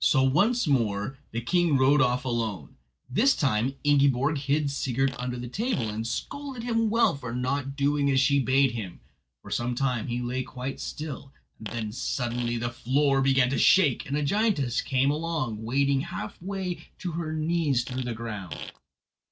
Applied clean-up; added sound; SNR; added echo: neural separator model SepFormer DNS4.